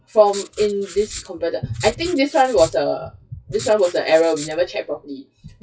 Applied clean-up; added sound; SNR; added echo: classical method WPE with log-MMSE.